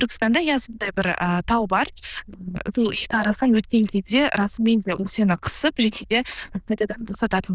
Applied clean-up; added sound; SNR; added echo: neural diffusion model UNIVERSE++.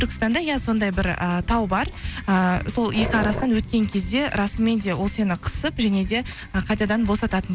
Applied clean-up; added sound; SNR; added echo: none; Growling; 8 dB; none.